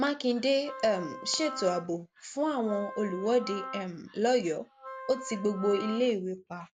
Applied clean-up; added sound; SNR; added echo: none; Wind instrument, woodwind instrument; 13 dB; none.